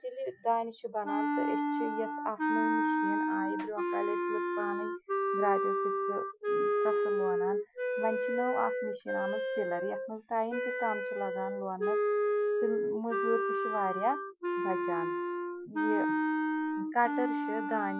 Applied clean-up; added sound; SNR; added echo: classical method Wiener filter.